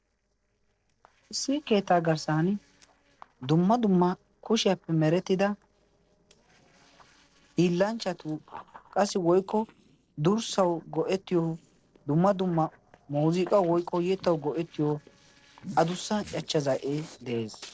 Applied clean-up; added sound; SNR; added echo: neural separator model SepFormer DNS4.